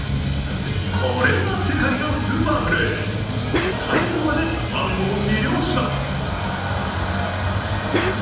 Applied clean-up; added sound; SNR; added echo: none; Cough; 11 dB; reverberation time 0.7 s.